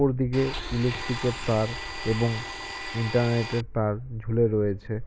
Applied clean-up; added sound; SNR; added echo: none; Domestic sounds, home sounds; 9 dB; none.